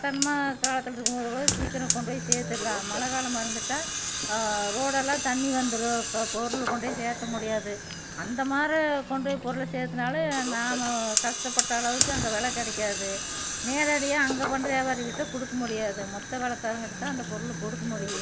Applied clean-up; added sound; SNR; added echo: none; Fire + Tools; 2 dB; none.